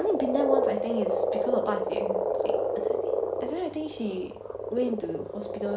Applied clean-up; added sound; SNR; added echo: none; Frog; -3 dB; none.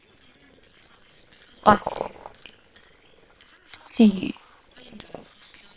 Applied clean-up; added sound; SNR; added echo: neural separator model SepFormer WHAM!.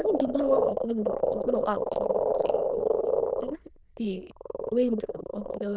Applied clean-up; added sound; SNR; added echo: neural diffusion model UNIVERSE++.